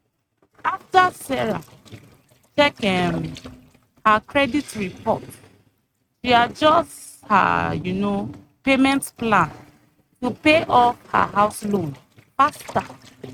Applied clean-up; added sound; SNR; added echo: neural mask model RNNoise.